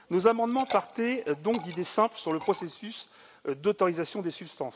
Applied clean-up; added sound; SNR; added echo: none; Liquid; 17 dB; none.